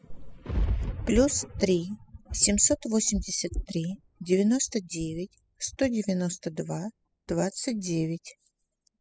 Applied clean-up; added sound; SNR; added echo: classical method spectral subtraction.